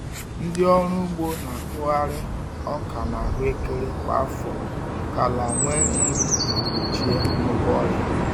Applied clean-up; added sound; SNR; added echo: none; Chirp, tweet; -1 dB; none.